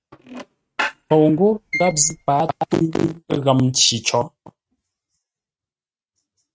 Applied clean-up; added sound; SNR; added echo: neural mask model RNNoise.